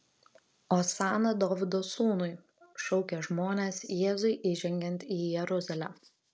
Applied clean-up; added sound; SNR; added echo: none; none; none; none.